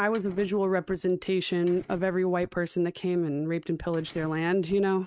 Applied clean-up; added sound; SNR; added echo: neural mask model RNNoise.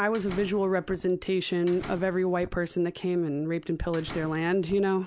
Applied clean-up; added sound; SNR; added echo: none; Slam; 17 dB; none.